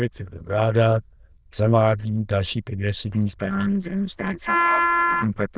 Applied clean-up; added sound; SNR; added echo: neural diffusion model UNIVERSE++.